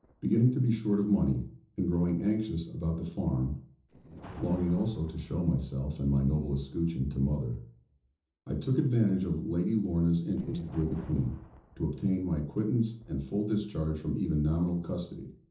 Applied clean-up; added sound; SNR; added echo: neural separator model SepFormer DNS4.